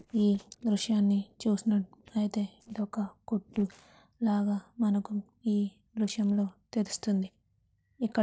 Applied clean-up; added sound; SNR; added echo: neural separator model SepFormer DNS4.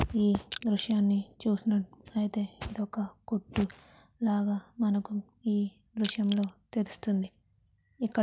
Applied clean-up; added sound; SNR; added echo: none; Crushing; 10 dB; none.